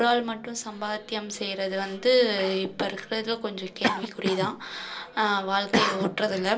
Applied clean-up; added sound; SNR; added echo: none; Cough; 7 dB; reverberation time 0.2 s.